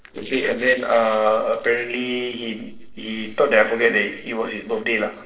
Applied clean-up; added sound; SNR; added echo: neural separator model SepFormer DNS4.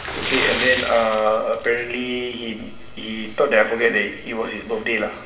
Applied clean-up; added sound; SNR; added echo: none; Splash, splatter; 10 dB; reverberation time 0.8 s.